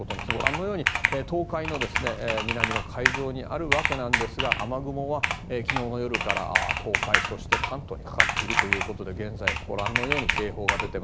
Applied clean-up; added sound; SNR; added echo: none; Computer keyboard; -3 dB; none.